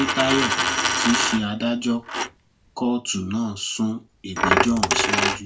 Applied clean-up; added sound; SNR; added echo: none; Coin (dropping); 0 dB; reverberation time 0.2 s.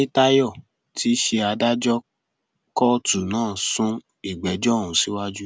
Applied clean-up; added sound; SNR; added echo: none; none; none; none.